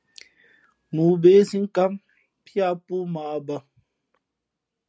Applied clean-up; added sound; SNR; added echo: none; none; none; none.